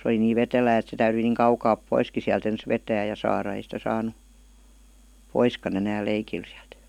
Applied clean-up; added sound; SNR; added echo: none; none; none; none.